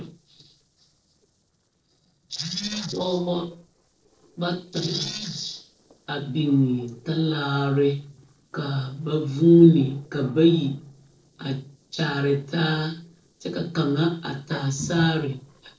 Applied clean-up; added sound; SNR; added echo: neural separator model SepFormer DNS4.